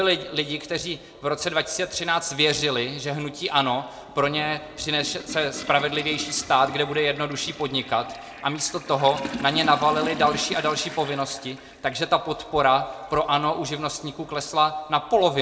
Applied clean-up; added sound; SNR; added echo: none; Toilet flush; 16 dB; reverberation time 0.2 s.